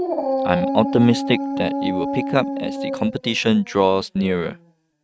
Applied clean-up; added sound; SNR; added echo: neural mask model RNNoise.